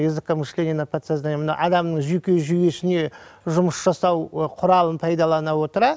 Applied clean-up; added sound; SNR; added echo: none; none; none; none.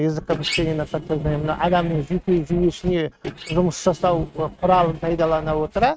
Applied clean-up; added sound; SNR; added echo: neural mask model RNNoise.